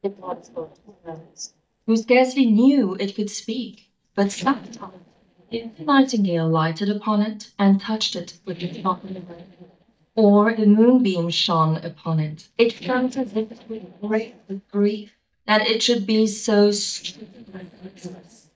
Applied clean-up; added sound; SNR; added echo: neural mask model DeepFilterNet 3.